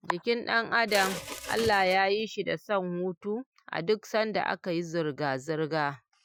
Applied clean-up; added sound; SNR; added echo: classical method Wiener filter.